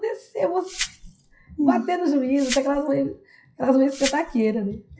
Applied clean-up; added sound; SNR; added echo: classical method WPE with log-MMSE.